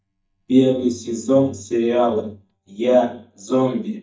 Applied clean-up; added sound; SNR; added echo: neural mask model DeepFilterNet 3.